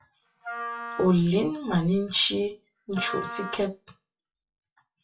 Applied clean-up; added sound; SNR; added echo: classical method WPE with log-MMSE.